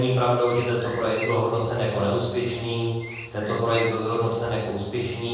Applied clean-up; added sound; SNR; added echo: none; Bird; 15 dB; reverberation time 1.3 s.